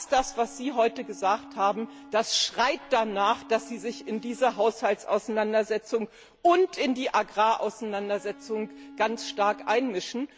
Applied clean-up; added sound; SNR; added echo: none; Electric guitar; 19 dB; none.